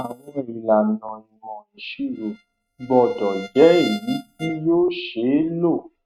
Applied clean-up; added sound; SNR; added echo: neural mask model RNNoise.